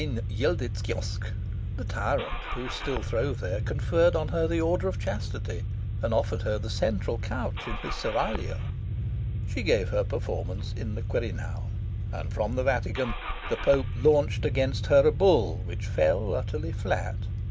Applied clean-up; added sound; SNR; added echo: none; Engine starting / Car; 2 dB; none.